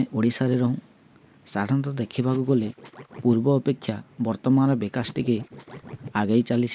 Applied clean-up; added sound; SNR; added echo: neural mask model Resemble Enhance denoiser.